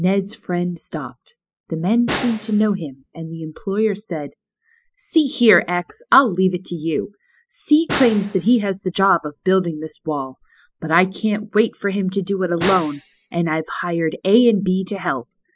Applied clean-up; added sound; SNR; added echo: classical method spectral subtraction.